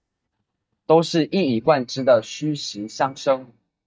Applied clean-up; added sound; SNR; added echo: neural mask model DeepFilterNet 3.